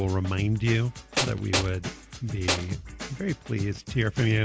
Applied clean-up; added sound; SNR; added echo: none; Tools; 2 dB; none.